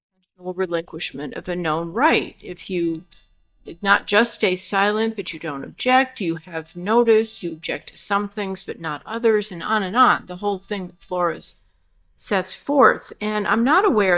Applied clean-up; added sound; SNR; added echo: neural mask model DeepFilterNet 3.